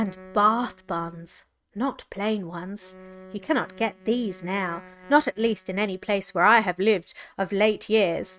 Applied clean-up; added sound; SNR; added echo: neural mask model RNNoise.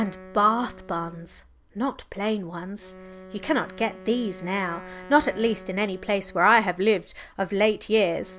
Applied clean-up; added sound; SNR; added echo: none; Wind instrument, woodwind instrument; 20 dB; none.